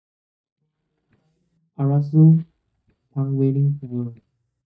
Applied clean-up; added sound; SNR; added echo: neural mask model DeepFilterNet 3.